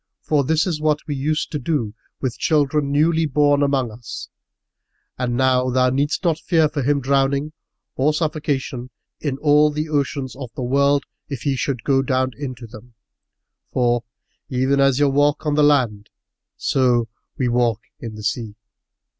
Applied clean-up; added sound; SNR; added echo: none; none; none; none.